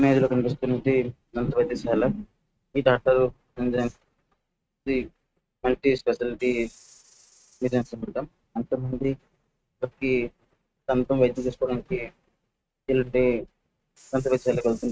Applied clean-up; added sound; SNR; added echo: neural mask model RNNoise.